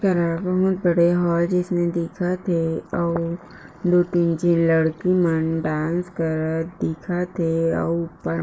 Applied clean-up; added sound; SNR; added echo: neural mask model Resemble Enhance denoiser.